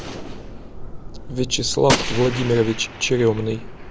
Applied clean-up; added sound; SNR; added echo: none; Gunshot, gunfire + Subway, metro, underground; 5 dB; none.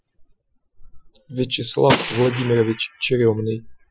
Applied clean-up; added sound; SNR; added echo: classical method Wiener filter.